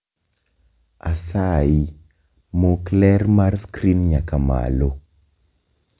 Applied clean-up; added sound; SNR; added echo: none; none; none; none.